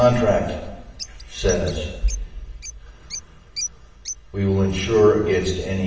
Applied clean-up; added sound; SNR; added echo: none; Bird; 14 dB; reverberation time 1.0 s.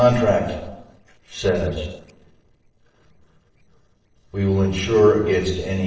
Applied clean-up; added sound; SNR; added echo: neural separator model SepFormer DNS4.